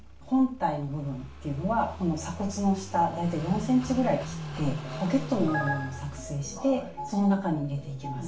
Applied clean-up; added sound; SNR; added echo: none; Car passing by / Idling; 12 dB; reverberation time 0.4 s.